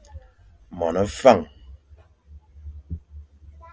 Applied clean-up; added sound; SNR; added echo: none; none; none; none.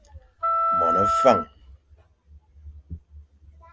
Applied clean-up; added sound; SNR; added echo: none; Wind instrument, woodwind instrument; -5 dB; none.